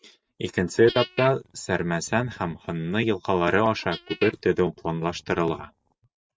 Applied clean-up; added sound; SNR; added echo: neural mask model RNNoise.